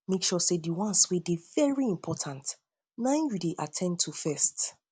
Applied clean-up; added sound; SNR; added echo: none; none; none; none.